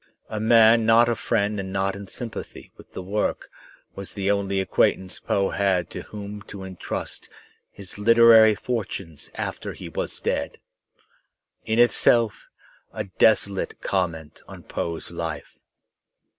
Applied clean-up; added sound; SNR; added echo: none; none; none; none.